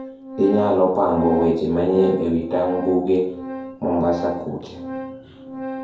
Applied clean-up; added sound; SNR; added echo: none; Organ; 11 dB; reverberation time 2.2 s.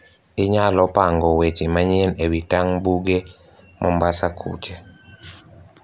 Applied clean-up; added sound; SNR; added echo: none; none; none; none.